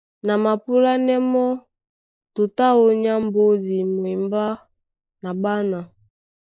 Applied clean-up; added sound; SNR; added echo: neural mask model Resemble Enhance denoiser.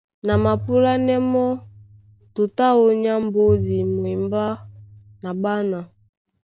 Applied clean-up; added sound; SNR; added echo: none; Bowed string instrument; 10 dB; none.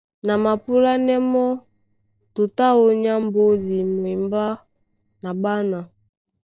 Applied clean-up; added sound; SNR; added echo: neural separator model SepFormer DNS4.